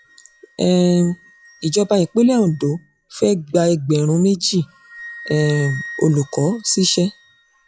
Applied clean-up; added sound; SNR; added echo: classical method log-MMSE.